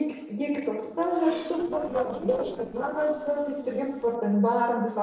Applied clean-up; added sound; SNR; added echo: neural separator model SepFormer DNS4.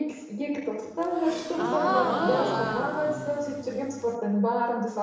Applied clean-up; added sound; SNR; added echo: none; Gasp; 2 dB; reverberation time 0.8 s.